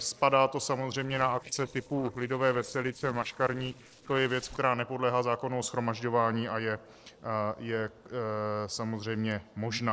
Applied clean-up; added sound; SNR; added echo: neural separator model SepFormer DNS4.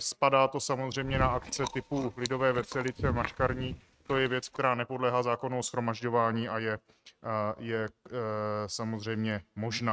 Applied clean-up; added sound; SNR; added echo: neural mask model RNNoise.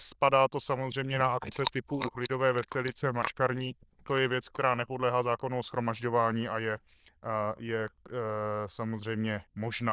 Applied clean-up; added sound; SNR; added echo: neural diffusion model UNIVERSE++.